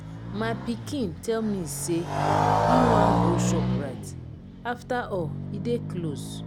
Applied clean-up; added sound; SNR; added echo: none; Motorcycle; -4 dB; none.